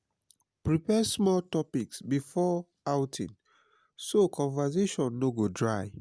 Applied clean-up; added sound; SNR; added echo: none; none; none; none.